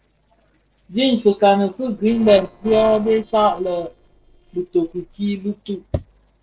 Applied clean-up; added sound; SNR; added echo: neural separator model SepFormer DNS4.